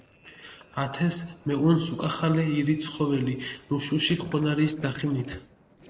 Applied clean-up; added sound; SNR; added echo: neural separator model SepFormer DNS4.